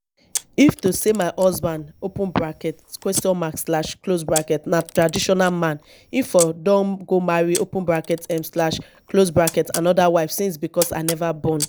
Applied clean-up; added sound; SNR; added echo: none; Camera; 14 dB; none.